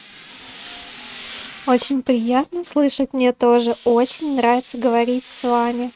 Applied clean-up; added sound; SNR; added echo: neural mask model RNNoise.